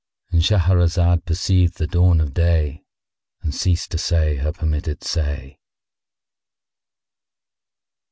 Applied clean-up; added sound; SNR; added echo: none; none; none; none.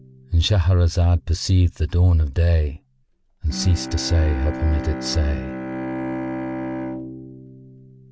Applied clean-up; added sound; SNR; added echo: none; Bowed string instrument; 11 dB; none.